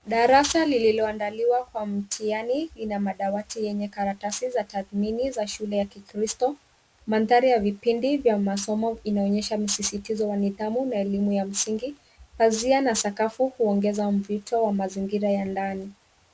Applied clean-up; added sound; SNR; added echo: none; none; none; none.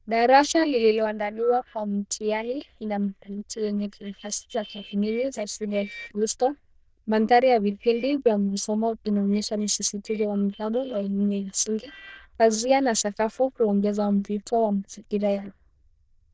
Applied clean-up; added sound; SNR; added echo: neural diffusion model UNIVERSE++.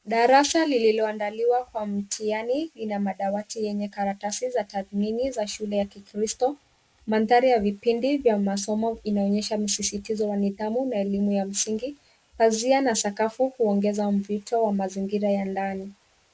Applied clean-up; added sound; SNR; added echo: neural mask model Resemble Enhance denoiser.